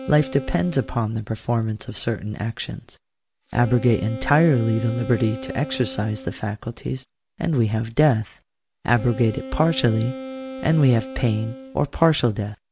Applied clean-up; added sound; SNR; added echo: none; Wind instrument, woodwind instrument; 14 dB; none.